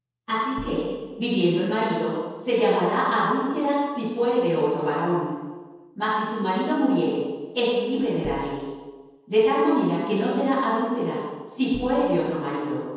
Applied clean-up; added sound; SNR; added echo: neural separator model SepFormer DNS4.